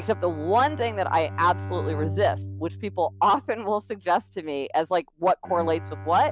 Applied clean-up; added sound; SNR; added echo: none; Bowed string instrument; 11 dB; none.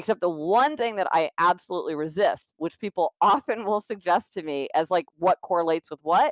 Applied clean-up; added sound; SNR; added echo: none; none; none; none.